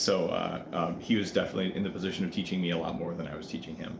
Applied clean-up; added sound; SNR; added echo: none; Chatter / Traffic noise, roadway noise / Train; 14 dB; none.